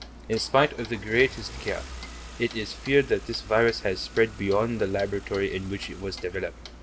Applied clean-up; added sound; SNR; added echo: none; Clock + Engine starting / Car; 14 dB; none.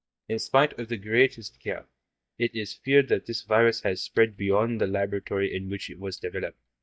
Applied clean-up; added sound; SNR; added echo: neural mask model DeepFilterNet 3.